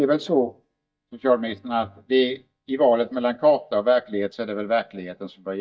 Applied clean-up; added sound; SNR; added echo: neural mask model DeepFilterNet 3.